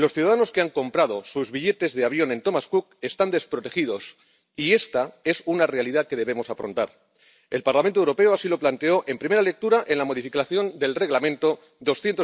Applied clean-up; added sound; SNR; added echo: none; none; none; none.